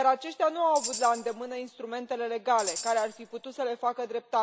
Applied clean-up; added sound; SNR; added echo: none; Tambourine; 11 dB; none.